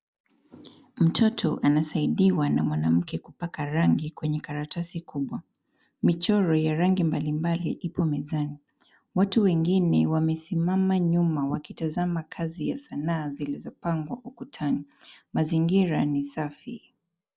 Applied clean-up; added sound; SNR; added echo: none; none; none; none.